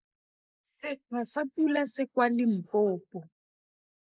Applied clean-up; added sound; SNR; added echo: neural mask model Resemble Enhance denoiser.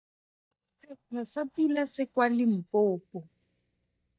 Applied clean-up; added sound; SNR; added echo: neural mask model DeepFilterNet 3.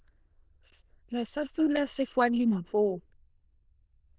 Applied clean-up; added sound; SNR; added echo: neural diffusion model UNIVERSE++.